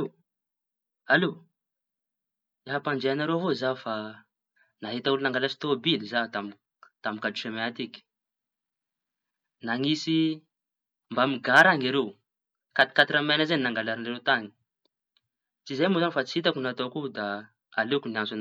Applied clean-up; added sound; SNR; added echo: none; none; none; none.